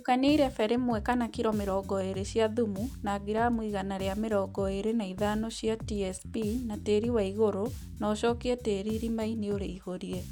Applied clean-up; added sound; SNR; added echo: none; Bass guitar; 12 dB; none.